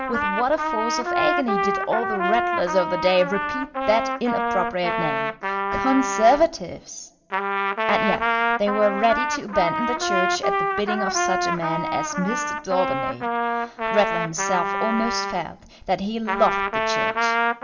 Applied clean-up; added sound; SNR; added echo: none; Trumpet; 0 dB; reverberation time 0.3 s.